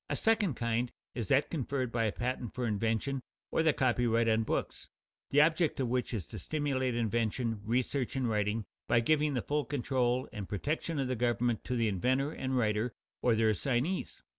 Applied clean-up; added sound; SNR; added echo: none; none; none; none.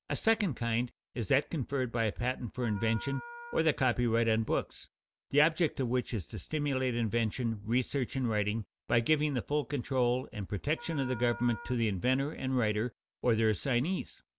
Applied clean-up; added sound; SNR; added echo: none; Wind instrument, woodwind instrument; 18 dB; none.